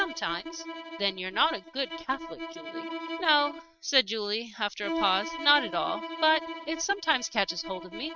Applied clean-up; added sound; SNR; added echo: neural mask model RNNoise.